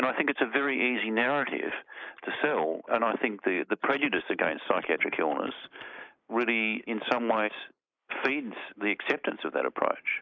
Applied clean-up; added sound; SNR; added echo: neural mask model Resemble Enhance denoiser.